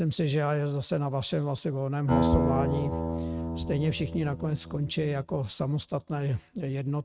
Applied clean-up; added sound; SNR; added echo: neural mask model RNNoise.